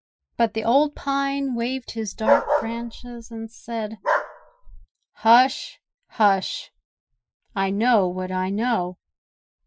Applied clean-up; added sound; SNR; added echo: classical method Wiener filter.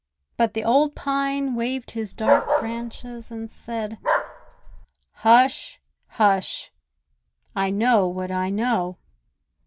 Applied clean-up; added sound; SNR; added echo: none; Bark; 2 dB; none.